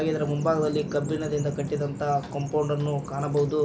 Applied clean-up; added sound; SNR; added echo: none; Bird vocalization, bird call, bird song; 10 dB; reverberation time 0.7 s.